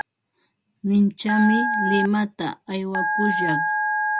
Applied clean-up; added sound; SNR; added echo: none; Telephone; 2 dB; none.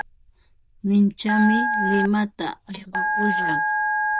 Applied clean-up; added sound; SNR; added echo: neural diffusion model UNIVERSE++.